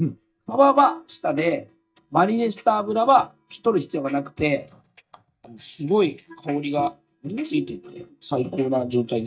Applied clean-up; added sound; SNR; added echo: neural mask model DeepFilterNet 3.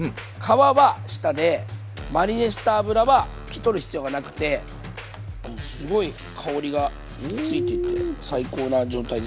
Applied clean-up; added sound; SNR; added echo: none; none; none; none.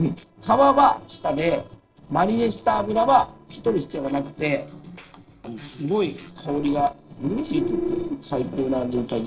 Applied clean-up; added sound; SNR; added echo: neural separator model SepFormer DNS4.